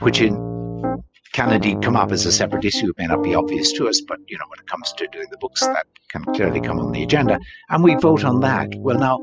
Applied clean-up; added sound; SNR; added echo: classical method spectral subtraction.